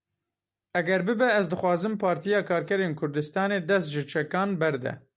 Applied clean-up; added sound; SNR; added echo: none; none; none; none.